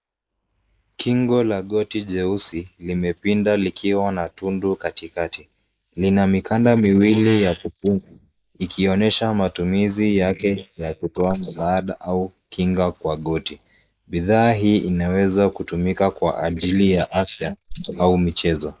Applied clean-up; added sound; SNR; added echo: neural mask model Resemble Enhance denoiser.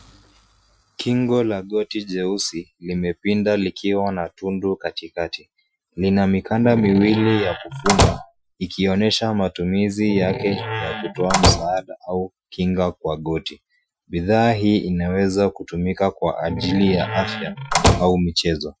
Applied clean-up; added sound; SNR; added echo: classical method Wiener filter.